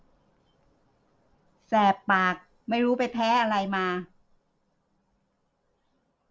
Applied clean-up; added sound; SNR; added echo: none; none; none; none.